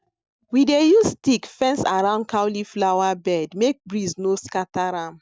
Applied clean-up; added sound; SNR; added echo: none; none; none; none.